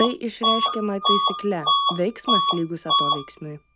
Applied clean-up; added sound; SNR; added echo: none; Bus / Alarm; -4 dB; none.